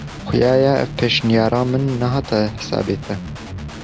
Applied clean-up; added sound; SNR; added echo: none; Guitar; 12 dB; none.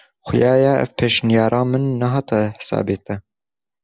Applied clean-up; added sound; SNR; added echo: none; none; none; none.